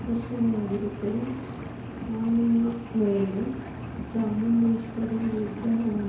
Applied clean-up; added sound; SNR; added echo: none; Engine; 10 dB; reverberation time 2.2 s.